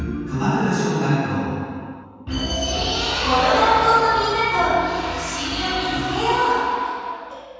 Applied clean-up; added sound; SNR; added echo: none; none; none; reverberation time 2.1 s.